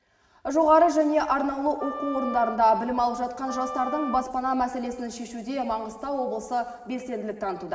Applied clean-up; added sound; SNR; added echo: none; Wind instrument, woodwind instrument; 11 dB; reverberation time 2.6 s.